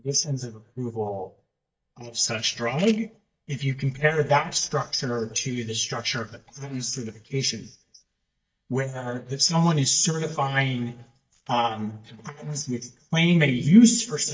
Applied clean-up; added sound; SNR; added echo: neural mask model DeepFilterNet 3.